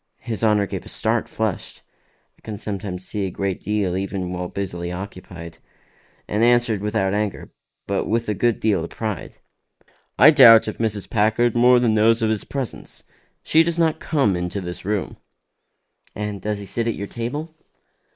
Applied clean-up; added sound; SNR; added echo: neural mask model Resemble Enhance denoiser.